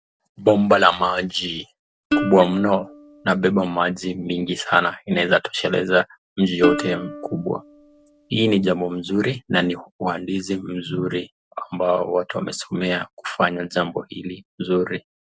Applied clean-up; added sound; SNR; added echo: none; Plucked string instrument; 8 dB; none.